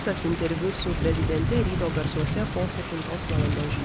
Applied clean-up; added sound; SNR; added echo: none; Thunder / Rain; -2 dB; none.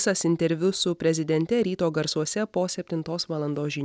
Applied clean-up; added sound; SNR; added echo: none; none; none; none.